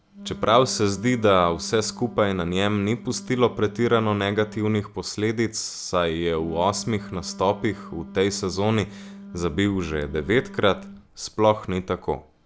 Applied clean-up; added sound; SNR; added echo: none; Wind instrument, woodwind instrument; 17 dB; none.